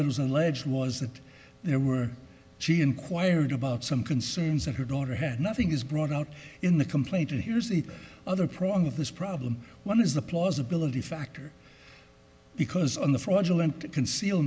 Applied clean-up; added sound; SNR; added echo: none; none; none; none.